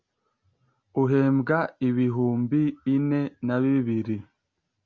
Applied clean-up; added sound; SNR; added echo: none; none; none; none.